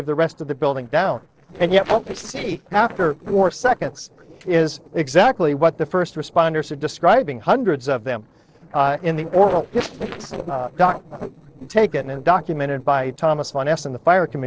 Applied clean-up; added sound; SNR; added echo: neural separator model SepFormer DNS4.